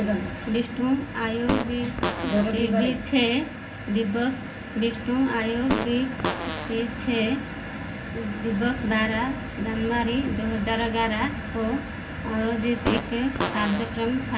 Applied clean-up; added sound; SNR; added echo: none; Fart; 5 dB; reverberation time 0.4 s.